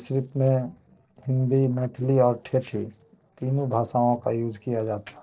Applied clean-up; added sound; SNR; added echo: neural separator model SepFormer DNS4.